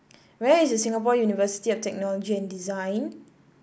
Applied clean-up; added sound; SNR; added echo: none; none; none; none.